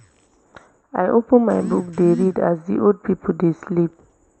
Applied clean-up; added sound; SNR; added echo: none; none; none; none.